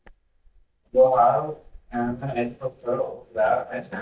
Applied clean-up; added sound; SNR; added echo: neural mask model DeepFilterNet 3.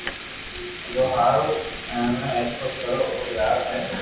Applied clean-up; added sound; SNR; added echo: none; Frying (food); 10 dB; reverberation time 0.9 s.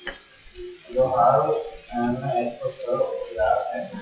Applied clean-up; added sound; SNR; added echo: classical method WPE with log-MMSE.